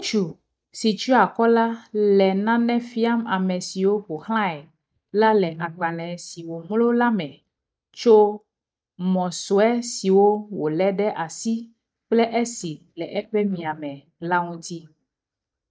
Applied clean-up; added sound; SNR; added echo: neural mask model DeepFilterNet 3.